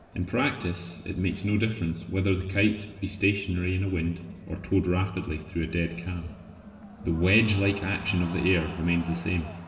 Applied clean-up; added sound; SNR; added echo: none; Crowd; 19 dB; reverberation time 1.8 s.